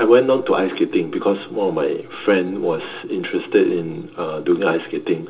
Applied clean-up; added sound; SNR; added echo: none; none; none; reverberation time 0.2 s.